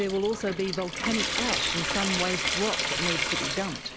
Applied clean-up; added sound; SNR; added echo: none; Trickle, dribble / Sink (filling or washing) / Water tap, faucet; -1 dB; none.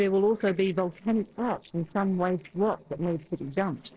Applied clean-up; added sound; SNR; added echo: neural separator model SepFormer DNS4.